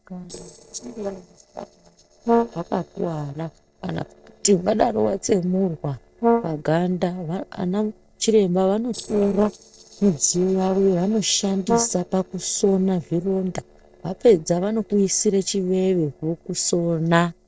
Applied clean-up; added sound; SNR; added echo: neural separator model SepFormer DNS4.